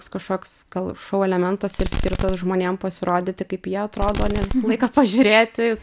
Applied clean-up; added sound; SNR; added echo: none; Fireworks; 4 dB; none.